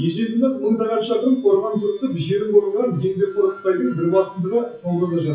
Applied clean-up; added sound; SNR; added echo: classical method WPE with log-MMSE.